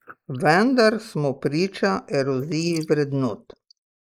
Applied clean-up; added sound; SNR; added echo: neural mask model Resemble Enhance denoiser.